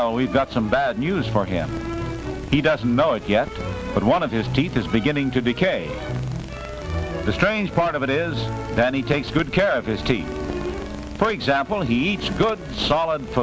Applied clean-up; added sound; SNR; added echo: none; none; none; none.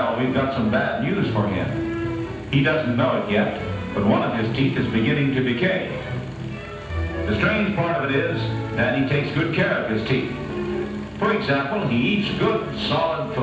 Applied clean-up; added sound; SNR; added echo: none; none; none; reverberation time 0.9 s.